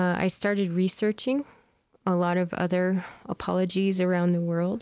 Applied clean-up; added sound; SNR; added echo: none; none; none; none.